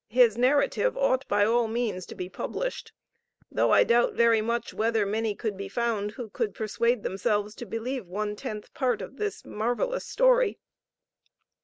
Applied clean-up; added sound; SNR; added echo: none; none; none; none.